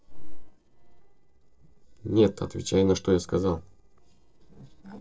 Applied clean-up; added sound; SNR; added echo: neural separator model SepFormer DNS4.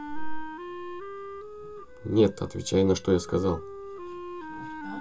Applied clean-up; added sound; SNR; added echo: none; Wind instrument, woodwind instrument; 12 dB; reverberation time 0.2 s.